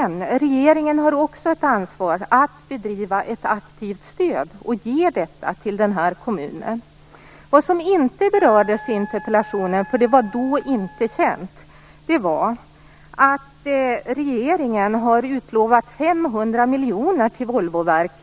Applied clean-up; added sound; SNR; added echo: none; Wind instrument, woodwind instrument; 18 dB; none.